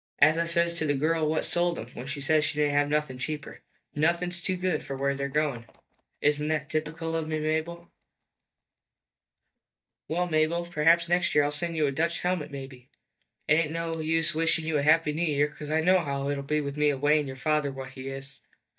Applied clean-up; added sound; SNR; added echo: neural mask model DeepFilterNet 3.